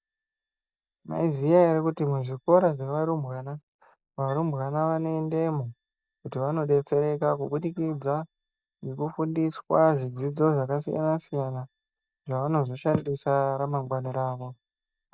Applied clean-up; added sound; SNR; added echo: neural mask model DeepFilterNet 3.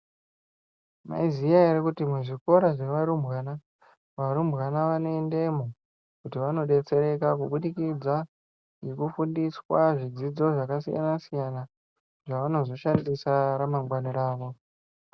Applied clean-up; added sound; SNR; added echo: none; none; none; none.